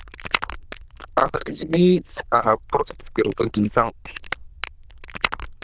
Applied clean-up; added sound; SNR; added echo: neural diffusion model UNIVERSE++.